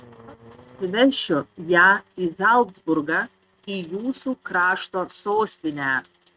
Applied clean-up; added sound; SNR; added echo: neural mask model RNNoise.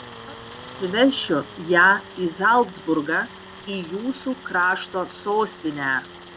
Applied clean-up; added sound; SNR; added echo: none; Tools; 17 dB; none.